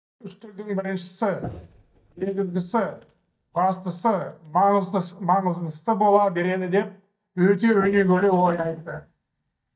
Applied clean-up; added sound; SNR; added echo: neural mask model DeepFilterNet 3.